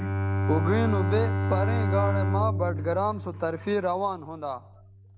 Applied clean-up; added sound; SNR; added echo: none; Bowed string instrument; -2 dB; none.